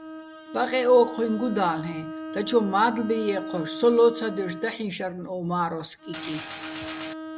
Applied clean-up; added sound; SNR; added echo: none; Bowed string instrument + Mechanisms; 11 dB; none.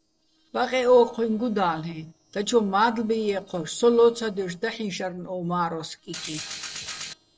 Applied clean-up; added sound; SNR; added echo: neural separator model SepFormer DNS4.